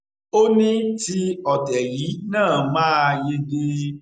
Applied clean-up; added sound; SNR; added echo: none; none; none; none.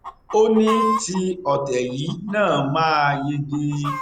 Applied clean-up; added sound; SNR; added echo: none; Chicken, rooster; 9 dB; none.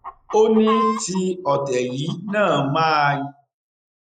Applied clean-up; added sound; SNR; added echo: neural mask model Resemble Enhance denoiser.